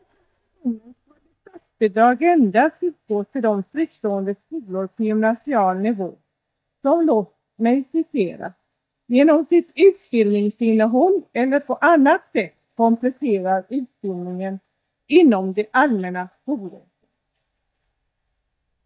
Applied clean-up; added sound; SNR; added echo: neural mask model DeepFilterNet 3.